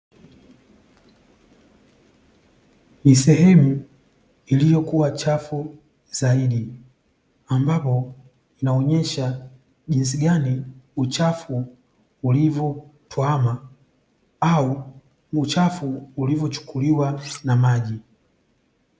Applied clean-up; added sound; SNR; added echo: none; Cutlery, silverware; 17 dB; none.